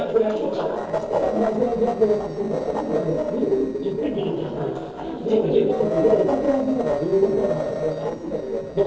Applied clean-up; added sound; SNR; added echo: neural separator model SepFormer DNS4.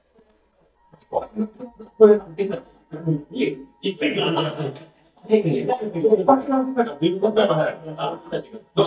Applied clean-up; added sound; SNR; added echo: neural mask model DeepFilterNet 3.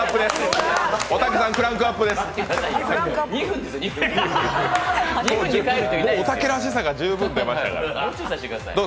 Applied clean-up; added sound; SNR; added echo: none; none; none; none.